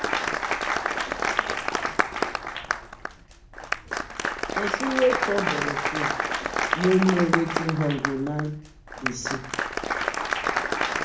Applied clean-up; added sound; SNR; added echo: none; Applause; -2 dB; reverberation time 0.6 s.